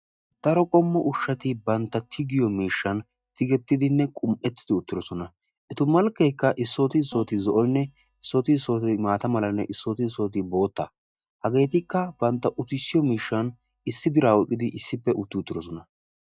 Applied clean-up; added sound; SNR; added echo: neural mask model DeepFilterNet 3.